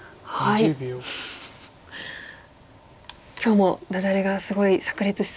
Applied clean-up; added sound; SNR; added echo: none; none; none; none.